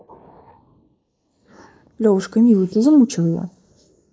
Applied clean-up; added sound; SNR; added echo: neural mask model Resemble Enhance denoiser.